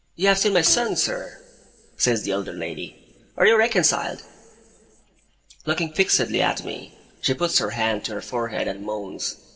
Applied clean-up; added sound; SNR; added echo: none; Bowed string instrument; 19 dB; reverberation time 1.5 s.